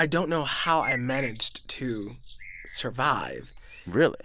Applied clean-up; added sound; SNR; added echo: none; Bird; 11 dB; none.